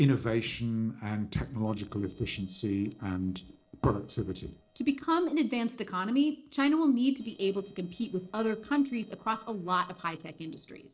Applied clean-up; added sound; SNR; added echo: neural separator model SepFormer DNS4.